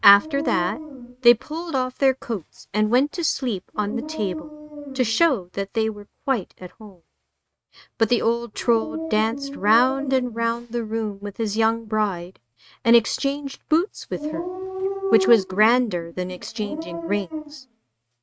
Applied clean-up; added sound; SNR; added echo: neural mask model RNNoise.